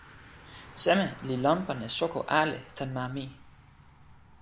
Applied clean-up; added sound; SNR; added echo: none; Bicycle; 20 dB; none.